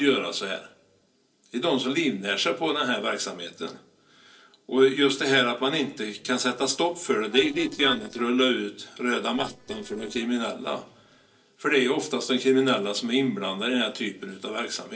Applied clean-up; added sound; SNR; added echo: neural separator model SepFormer DNS4.